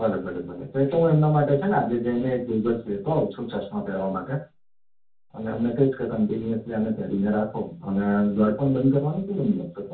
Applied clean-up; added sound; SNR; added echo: none; none; none; reverberation time 0.2 s.